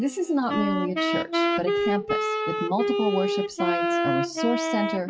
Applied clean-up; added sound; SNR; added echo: classical method WPE with log-MMSE.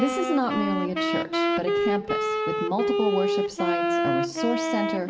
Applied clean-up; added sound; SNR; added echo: none; Wind instrument, woodwind instrument; -3 dB; reverberation time 0.7 s.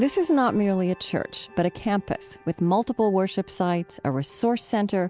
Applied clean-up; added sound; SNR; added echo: none; none; none; none.